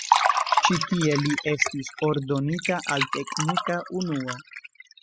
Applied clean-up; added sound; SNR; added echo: classical method spectral subtraction.